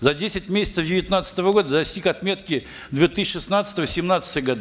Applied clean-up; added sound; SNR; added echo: none; none; none; none.